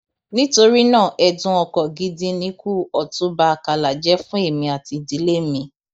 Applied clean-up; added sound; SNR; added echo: neural mask model DeepFilterNet 3.